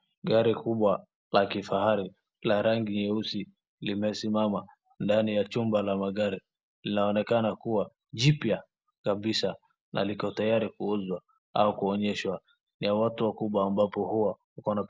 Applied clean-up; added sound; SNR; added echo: none; none; none; none.